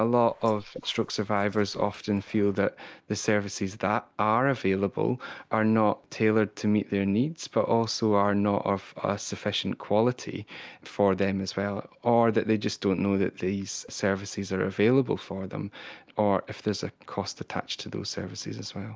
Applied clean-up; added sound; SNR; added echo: neural mask model Resemble Enhance denoiser.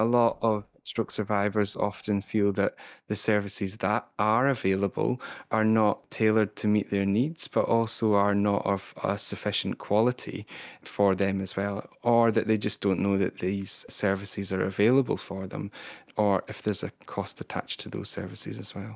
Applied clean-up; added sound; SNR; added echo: neural mask model DeepFilterNet 3.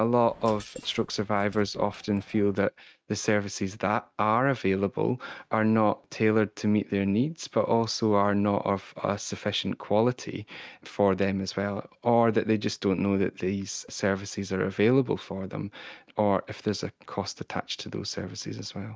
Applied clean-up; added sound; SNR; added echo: neural mask model RNNoise.